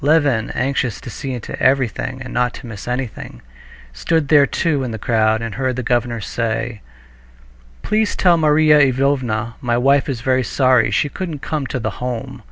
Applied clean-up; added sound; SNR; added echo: none; none; none; none.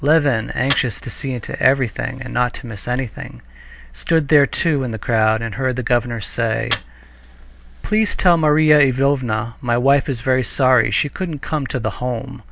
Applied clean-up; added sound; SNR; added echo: none; Fire; 16 dB; none.